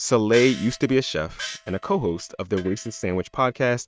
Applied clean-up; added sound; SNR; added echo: neural mask model RNNoise.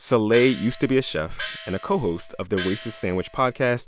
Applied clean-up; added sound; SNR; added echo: none; Gong; 13 dB; none.